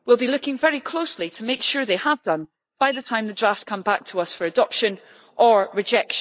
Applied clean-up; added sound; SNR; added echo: neural mask model Resemble Enhance denoiser.